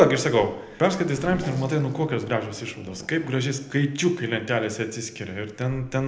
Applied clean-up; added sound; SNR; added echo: none; Race car, auto racing / Accelerating, revving, vroom; 17 dB; reverberation time 0.7 s.